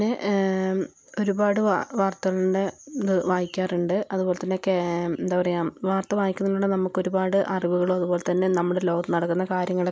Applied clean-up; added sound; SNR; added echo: none; none; none; none.